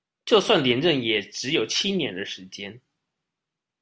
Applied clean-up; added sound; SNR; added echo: none; none; none; none.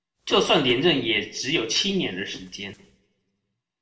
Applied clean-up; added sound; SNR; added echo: neural separator model SepFormer DNS4.